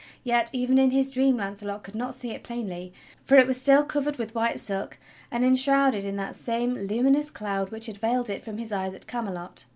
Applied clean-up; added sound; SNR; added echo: none; none; none; none.